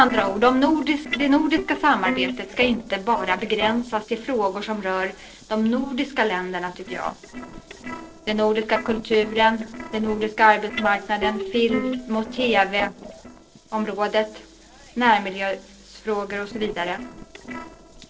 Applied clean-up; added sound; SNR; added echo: neural separator model SepFormer DNS4.